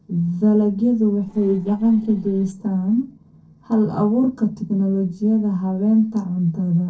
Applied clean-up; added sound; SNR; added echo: neural separator model SepFormer DNS4.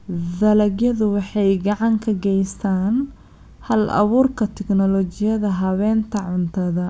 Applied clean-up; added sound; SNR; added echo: none; none; none; none.